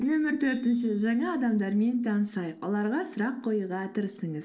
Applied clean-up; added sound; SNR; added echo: neural separator model SepFormer DNS4.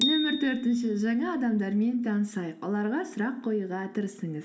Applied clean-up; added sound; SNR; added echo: none; Bicycle bell; 8 dB; reverberation time 0.6 s.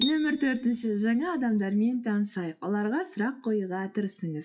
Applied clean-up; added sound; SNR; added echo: classical method WPE with log-MMSE.